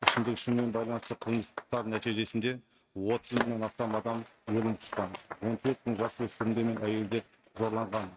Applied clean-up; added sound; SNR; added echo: neural mask model RNNoise.